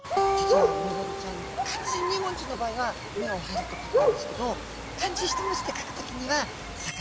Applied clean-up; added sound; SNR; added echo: none; Bird + Acoustic guitar; -4 dB; none.